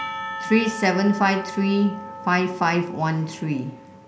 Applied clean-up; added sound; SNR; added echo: none; Church bell / Percussion; 12 dB; none.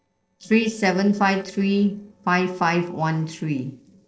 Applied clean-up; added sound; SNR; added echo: neural separator model SepFormer DNS4.